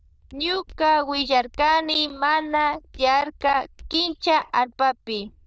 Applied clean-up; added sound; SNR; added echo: neural diffusion model UNIVERSE++.